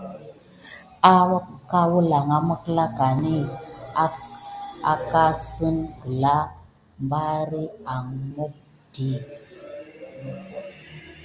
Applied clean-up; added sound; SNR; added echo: none; none; none; none.